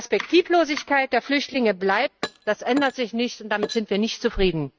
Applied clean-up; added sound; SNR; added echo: neural mask model RNNoise.